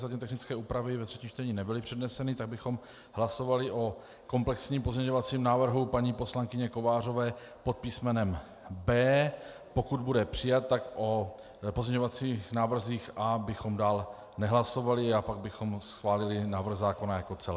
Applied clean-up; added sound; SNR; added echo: none; none; none; none.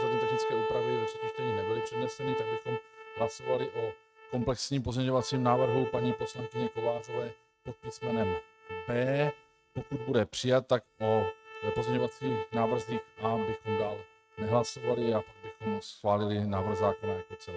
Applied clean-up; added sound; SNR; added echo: neural mask model RNNoise.